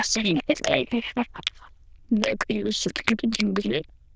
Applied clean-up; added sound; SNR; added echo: neural diffusion model UNIVERSE++.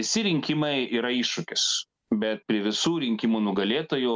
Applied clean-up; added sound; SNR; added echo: none; none; none; none.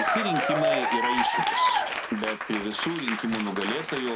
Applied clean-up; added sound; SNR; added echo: none; Applause / Cheering; -3 dB; none.